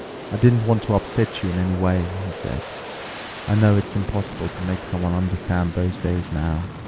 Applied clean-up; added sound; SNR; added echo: none; Aircraft; 11 dB; none.